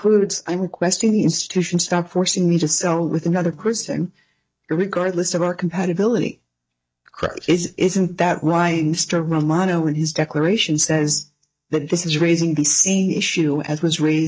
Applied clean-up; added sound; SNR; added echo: neural mask model DeepFilterNet 3.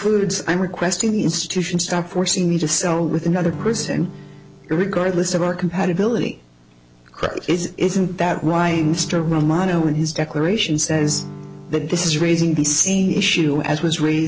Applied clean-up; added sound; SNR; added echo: none; Acoustic guitar / Strum; 14 dB; none.